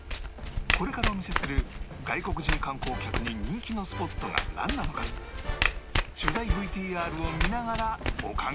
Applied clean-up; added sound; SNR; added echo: none; Domestic sounds, home sounds; -3 dB; none.